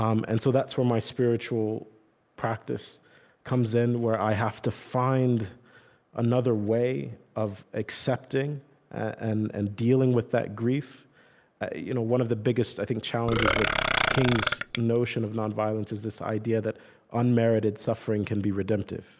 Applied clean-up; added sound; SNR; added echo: none; Burping, eructation; 0 dB; none.